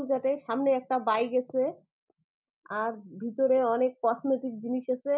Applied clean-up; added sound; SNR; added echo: none; none; none; none.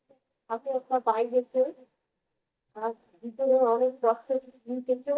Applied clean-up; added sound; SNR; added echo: neural mask model DeepFilterNet 3.